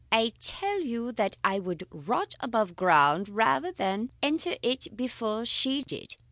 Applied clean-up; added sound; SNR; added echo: none; none; none; none.